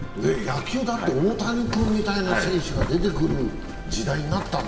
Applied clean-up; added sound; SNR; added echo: none; Boiling; 7 dB; reverberation time 2.8 s.